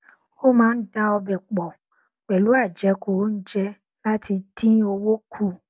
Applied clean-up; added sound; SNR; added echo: none; none; none; none.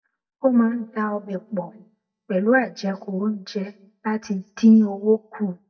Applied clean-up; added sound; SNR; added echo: neural mask model DeepFilterNet 3.